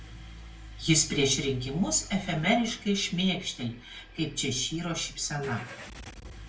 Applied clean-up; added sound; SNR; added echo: none; Engine starting / Car; 16 dB; reverberation time 0.3 s.